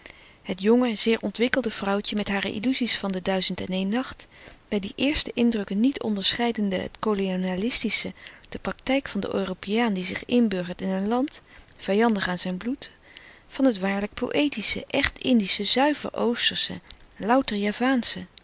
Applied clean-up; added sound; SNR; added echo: none; none; none; none.